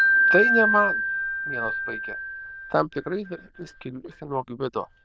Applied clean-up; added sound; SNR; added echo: neural diffusion model UNIVERSE++.